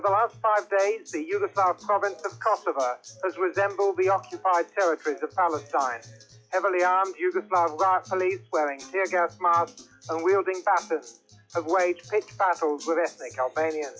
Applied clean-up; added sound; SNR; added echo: classical method log-MMSE.